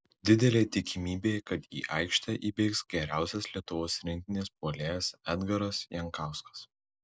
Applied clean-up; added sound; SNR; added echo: none; none; none; none.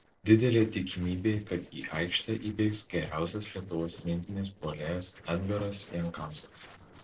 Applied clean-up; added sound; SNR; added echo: neural separator model SepFormer DNS4.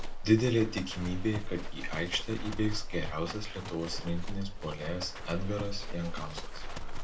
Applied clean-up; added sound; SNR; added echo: none; Livestock, farm animals, working animals; 2 dB; reverberation time 0.2 s.